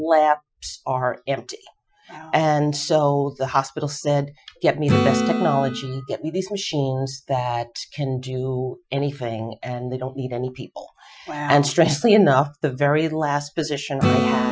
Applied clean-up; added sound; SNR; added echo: classical method Wiener filter.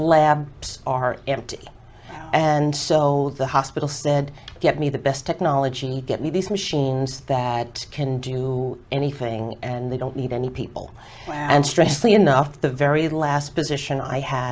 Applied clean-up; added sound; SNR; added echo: none; none; none; none.